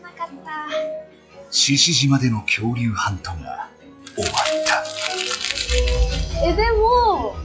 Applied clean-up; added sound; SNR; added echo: classical method log-MMSE.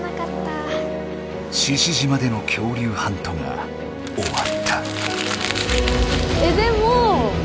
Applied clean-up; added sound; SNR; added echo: none; Brass instrument + Crumpling, crinkling; 8 dB; none.